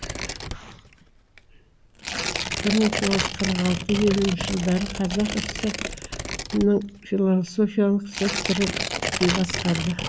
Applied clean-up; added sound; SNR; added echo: none; Tearing; 5 dB; none.